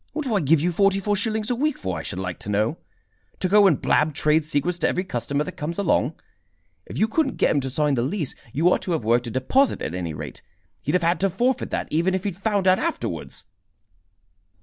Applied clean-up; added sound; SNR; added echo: none; none; none; none.